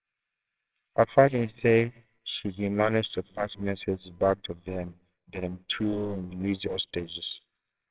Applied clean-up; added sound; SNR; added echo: neural separator model SepFormer WHAMR!.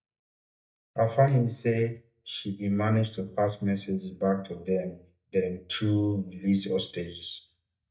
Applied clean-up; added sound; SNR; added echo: neural mask model DeepFilterNet 3.